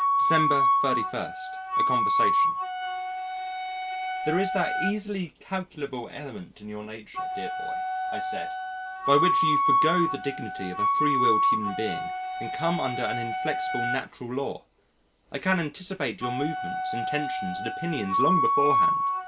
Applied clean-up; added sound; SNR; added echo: none; Wind instrument, woodwind instrument; -4 dB; none.